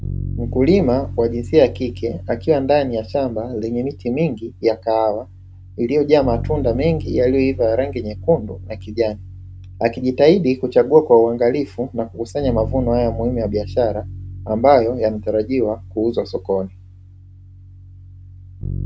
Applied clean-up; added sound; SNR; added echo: none; Bass guitar; 11 dB; none.